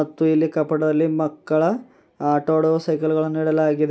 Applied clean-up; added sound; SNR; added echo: none; none; none; none.